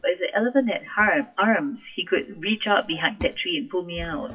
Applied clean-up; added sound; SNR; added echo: classical method WPE with log-MMSE.